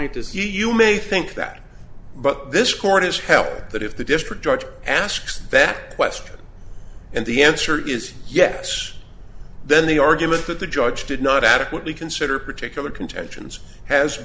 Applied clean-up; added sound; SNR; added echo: none; none; none; none.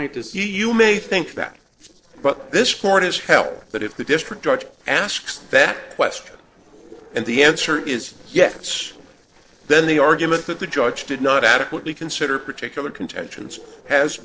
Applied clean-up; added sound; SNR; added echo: neural separator model SepFormer DNS4.